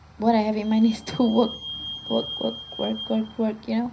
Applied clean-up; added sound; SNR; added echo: none; Squeak / Vehicle; 13 dB; reverberation time 0.5 s.